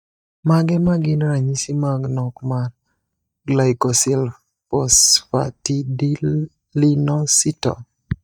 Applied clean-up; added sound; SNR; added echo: neural mask model DeepFilterNet 3.